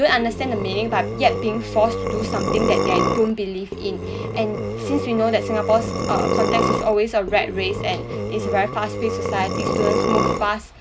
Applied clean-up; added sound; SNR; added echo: none; Burping, eructation; 1 dB; none.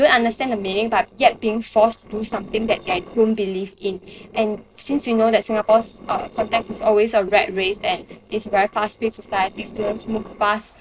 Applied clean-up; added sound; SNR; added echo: neural separator model SepFormer DNS4.